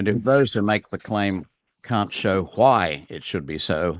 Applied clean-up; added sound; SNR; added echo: neural mask model Resemble Enhance denoiser.